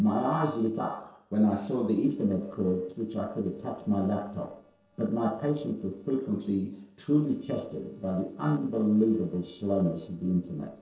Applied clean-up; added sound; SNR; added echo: neural separator model SepFormer DNS4.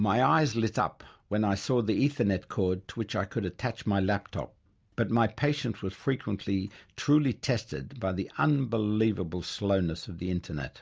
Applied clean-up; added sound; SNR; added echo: none; none; none; none.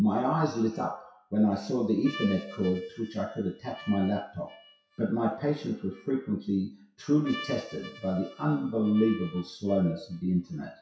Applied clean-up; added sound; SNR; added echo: classical method WPE with log-MMSE.